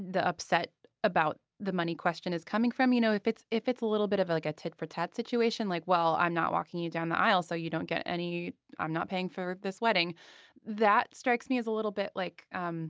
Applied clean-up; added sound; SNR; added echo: none; none; none; none.